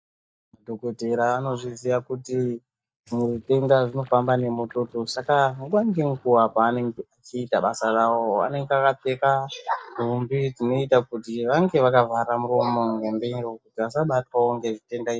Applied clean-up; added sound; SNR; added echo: neural mask model DeepFilterNet 3.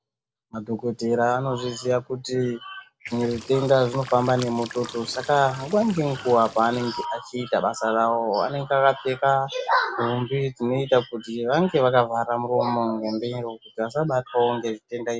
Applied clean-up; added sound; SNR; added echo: none; Cricket / Water; 17 dB; none.